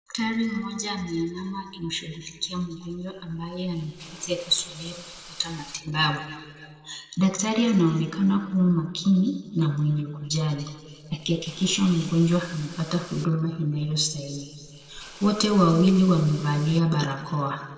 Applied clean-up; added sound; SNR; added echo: neural separator model SepFormer DNS4.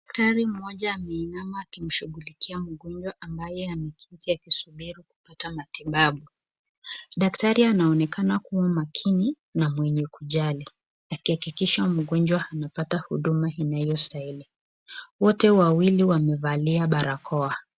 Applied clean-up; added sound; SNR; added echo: none; none; none; none.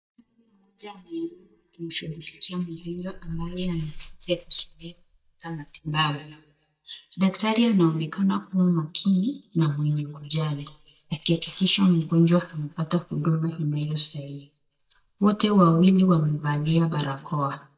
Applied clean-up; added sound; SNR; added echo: neural mask model DeepFilterNet 3.